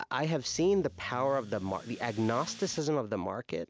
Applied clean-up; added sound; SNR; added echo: none; Accelerating, revving, vroom / Car; 18 dB; none.